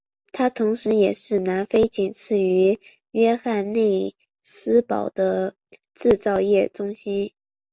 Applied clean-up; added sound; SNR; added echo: none; none; none; none.